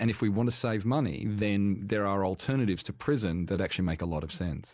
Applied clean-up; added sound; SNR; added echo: none; none; none; none.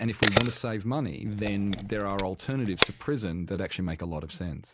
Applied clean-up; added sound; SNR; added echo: none; Camera; 2 dB; none.